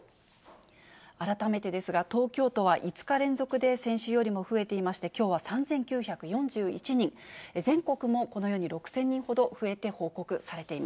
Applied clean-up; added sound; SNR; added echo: none; none; none; none.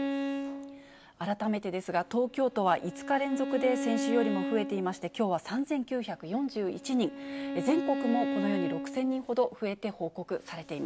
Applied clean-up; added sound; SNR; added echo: none; Bowed string instrument; 5 dB; none.